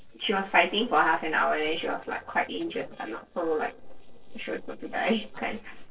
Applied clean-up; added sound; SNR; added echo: neural separator model SepFormer DNS4.